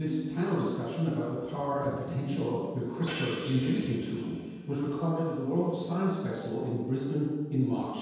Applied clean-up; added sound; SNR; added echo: none; Hi-hat; 12 dB; reverberation time 1.2 s.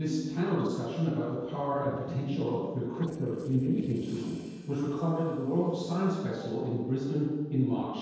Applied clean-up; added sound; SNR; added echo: neural separator model SepFormer DNS4.